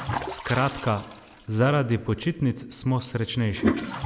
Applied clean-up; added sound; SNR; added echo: none; Toilet flush; 6 dB; none.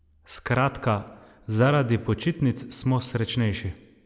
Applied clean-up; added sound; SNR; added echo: none; none; none; none.